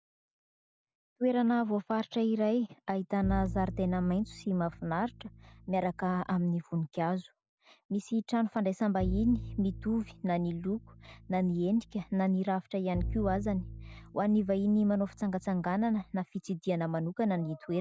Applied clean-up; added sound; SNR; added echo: none; Bowed string instrument; 10 dB; none.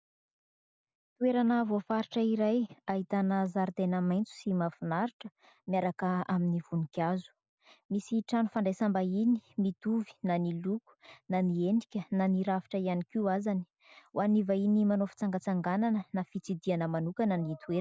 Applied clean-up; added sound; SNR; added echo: none; none; none; none.